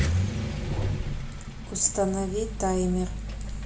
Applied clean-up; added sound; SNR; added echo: none; Accelerating, revving, vroom; -1 dB; reverberation time 0.6 s.